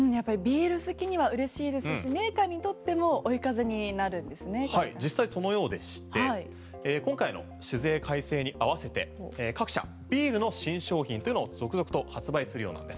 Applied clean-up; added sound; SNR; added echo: none; none; none; none.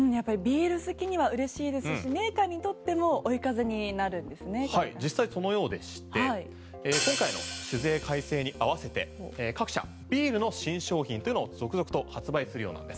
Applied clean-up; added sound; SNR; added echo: none; Hi-hat; 7 dB; none.